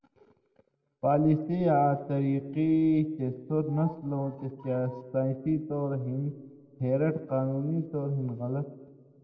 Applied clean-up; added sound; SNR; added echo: none; none; none; reverberation time 1.1 s.